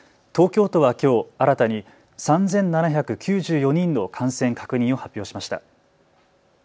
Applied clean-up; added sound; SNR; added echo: none; none; none; none.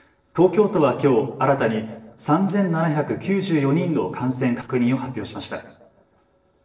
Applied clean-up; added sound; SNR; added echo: neural separator model SepFormer DNS4.